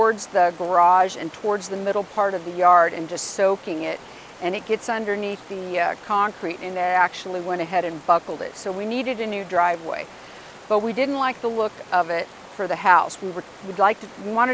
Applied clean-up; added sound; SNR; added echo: none; Stream; 20 dB; none.